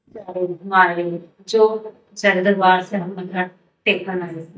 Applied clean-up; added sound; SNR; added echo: neural mask model DeepFilterNet 3.